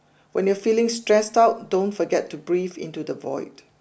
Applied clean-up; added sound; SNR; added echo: none; none; none; none.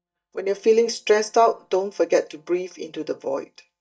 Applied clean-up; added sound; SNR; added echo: neural mask model DeepFilterNet 3.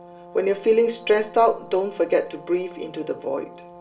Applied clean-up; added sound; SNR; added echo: none; Brass instrument; 19 dB; reverberation time 0.2 s.